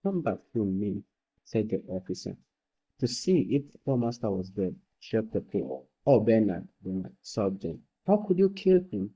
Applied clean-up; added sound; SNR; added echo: neural mask model DeepFilterNet 3.